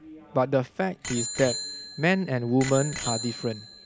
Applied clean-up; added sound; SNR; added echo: none; Bicycle bell; 9 dB; none.